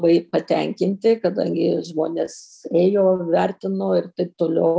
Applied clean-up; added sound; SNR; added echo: none; none; none; none.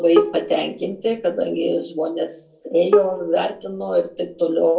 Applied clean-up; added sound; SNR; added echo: none; Bowed string instrument; 6 dB; reverberation time 0.2 s.